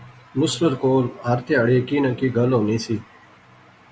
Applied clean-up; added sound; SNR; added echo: none; none; none; none.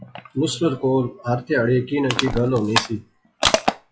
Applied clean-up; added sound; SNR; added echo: classical method log-MMSE.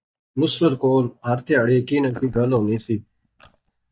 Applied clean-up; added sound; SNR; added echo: neural mask model DeepFilterNet 3.